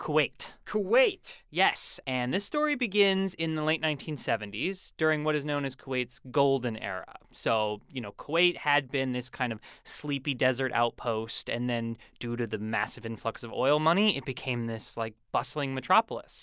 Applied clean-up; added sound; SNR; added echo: none; none; none; none.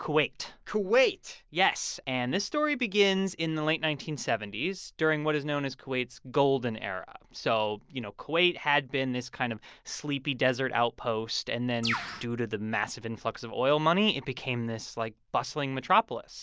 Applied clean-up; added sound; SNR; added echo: none; Bird; 3 dB; none.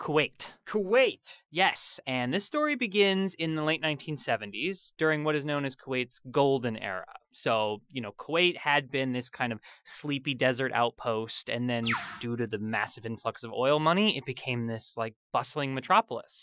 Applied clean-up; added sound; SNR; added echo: classical method Wiener filter.